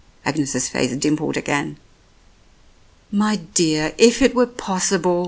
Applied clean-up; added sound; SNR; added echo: none; none; none; none.